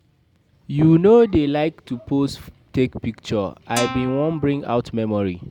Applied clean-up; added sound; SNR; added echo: none; Guitar; 11 dB; none.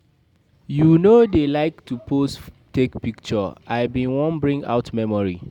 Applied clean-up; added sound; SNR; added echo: none; none; none; none.